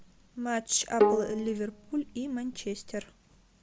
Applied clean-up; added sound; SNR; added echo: none; Bowed string instrument; -2 dB; none.